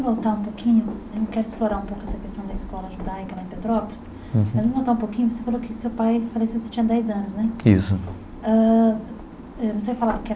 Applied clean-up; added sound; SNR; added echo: none; none; none; none.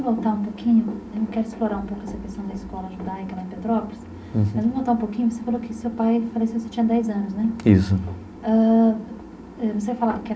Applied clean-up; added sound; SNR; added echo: none; none; none; reverberation time 0.3 s.